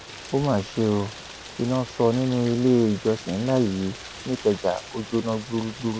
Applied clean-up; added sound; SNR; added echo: none; Rain; 15 dB; none.